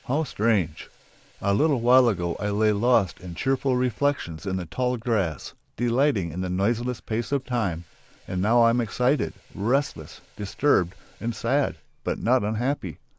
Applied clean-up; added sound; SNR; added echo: neural mask model Resemble Enhance denoiser.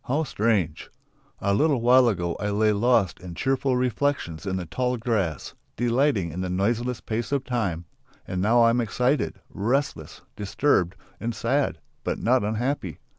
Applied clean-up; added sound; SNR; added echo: none; none; none; none.